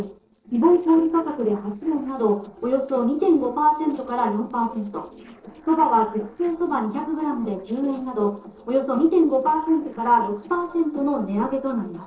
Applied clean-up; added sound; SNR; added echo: neural separator model SepFormer DNS4.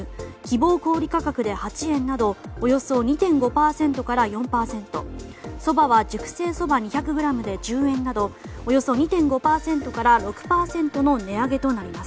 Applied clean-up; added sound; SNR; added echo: none; none; none; none.